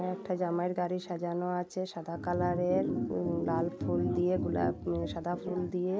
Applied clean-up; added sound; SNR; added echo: none; Organ; 3 dB; none.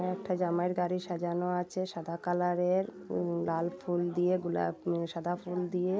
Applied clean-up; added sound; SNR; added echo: none; none; none; none.